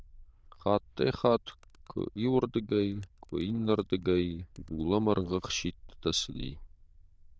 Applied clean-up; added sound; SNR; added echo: neural diffusion model UNIVERSE++.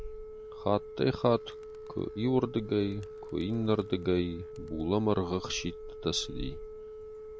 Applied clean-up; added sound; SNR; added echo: none; Animal + Telephone; 11 dB; none.